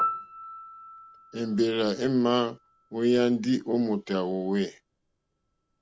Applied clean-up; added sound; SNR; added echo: none; Piano; 12 dB; none.